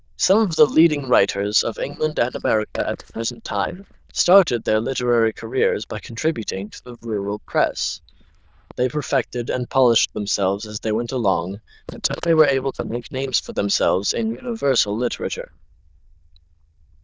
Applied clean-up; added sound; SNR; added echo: neural diffusion model UNIVERSE++.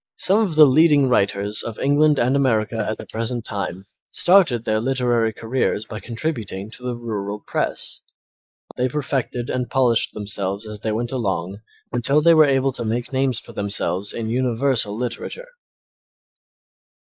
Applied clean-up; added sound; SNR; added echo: neural mask model Resemble Enhance denoiser.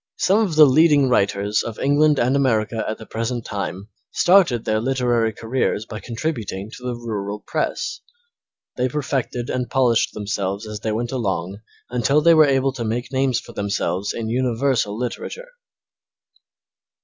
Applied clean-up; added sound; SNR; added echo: none; none; none; none.